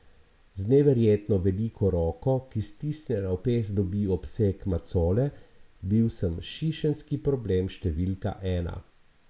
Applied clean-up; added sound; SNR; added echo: none; none; none; none.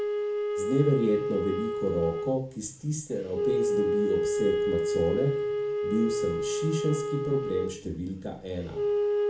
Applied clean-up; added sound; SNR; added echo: none; Wind instrument, woodwind instrument; -1 dB; reverberation time 0.4 s.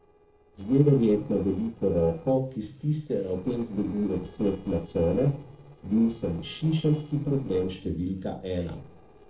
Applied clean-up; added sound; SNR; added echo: neural separator model SepFormer DNS4.